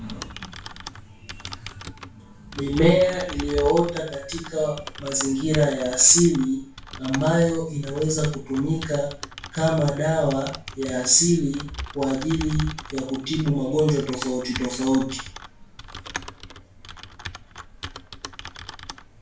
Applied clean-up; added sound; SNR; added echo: none; Typing; 13 dB; reverberation time 0.4 s.